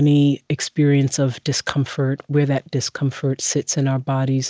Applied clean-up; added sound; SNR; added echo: none; none; none; none.